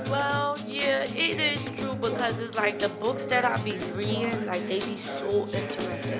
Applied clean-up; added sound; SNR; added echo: none; Acoustic guitar; 4 dB; none.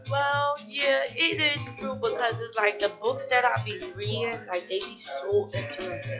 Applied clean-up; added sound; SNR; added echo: classical method log-MMSE.